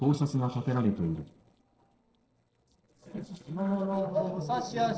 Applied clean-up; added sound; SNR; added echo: neural separator model SepFormer DNS4.